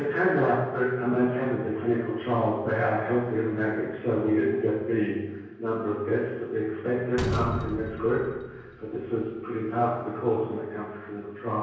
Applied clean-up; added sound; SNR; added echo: none; Slam; 9 dB; reverberation time 1.0 s.